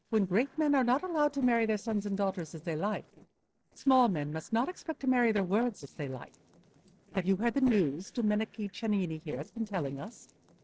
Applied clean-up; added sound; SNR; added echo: neural separator model SepFormer DNS4.